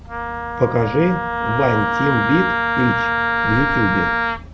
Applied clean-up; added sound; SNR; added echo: none; Wind instrument, woodwind instrument; 0 dB; none.